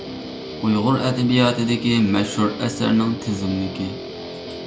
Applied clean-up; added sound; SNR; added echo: none; Guitar; 11 dB; none.